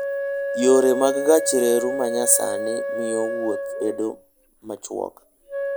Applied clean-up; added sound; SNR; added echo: none; Wind instrument, woodwind instrument; 5 dB; none.